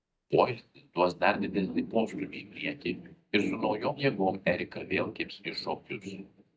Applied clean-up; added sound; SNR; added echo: neural mask model DeepFilterNet 3.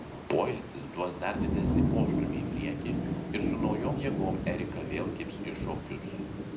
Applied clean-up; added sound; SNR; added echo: none; Thunder / Rain; -4 dB; reverberation time 0.5 s.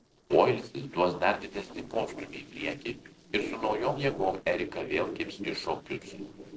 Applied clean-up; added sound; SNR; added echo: neural separator model SepFormer DNS4.